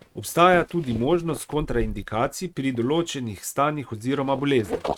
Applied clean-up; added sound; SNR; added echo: neural mask model RNNoise.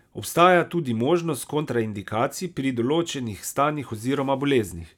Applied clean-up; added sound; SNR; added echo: none; none; none; none.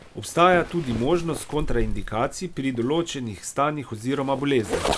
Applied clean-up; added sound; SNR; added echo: none; Zipper (clothing); 7 dB; none.